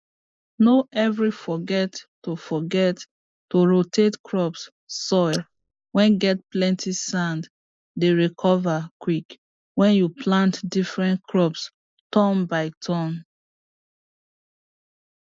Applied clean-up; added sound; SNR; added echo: neural mask model Resemble Enhance denoiser.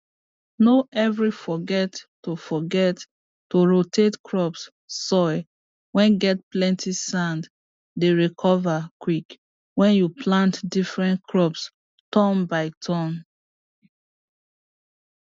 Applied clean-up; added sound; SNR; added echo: none; none; none; none.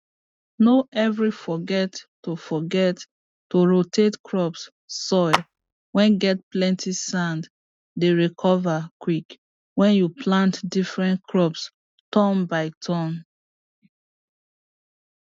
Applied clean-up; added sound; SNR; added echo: neural mask model RNNoise.